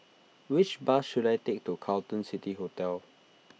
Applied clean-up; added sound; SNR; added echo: none; none; none; none.